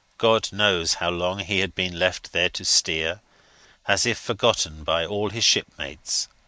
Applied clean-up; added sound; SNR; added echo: neural mask model Resemble Enhance denoiser.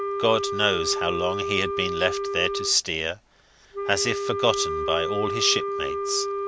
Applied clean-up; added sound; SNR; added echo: none; Wind instrument, woodwind instrument; 2 dB; none.